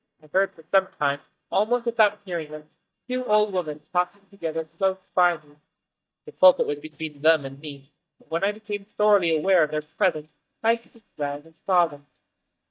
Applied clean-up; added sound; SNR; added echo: neural mask model DeepFilterNet 3.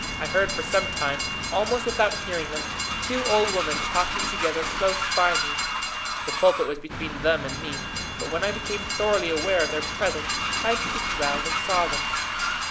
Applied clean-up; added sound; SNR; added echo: none; Train + Train; 1 dB; none.